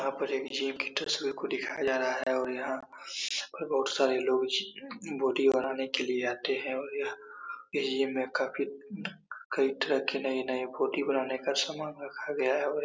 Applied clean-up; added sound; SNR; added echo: none; none; none; none.